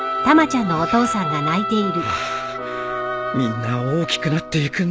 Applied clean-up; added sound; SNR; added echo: none; none; none; none.